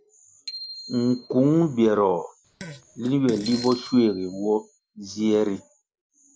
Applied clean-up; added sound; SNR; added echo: none; Bicycle bell + Fart; 18 dB; none.